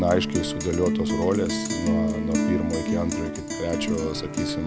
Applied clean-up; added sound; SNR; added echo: none; Guitar; 0 dB; none.